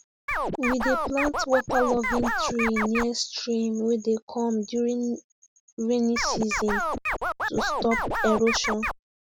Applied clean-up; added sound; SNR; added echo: none; Scratching (performance technique); 1 dB; none.